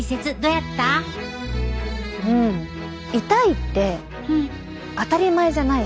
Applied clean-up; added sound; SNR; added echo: none; none; none; none.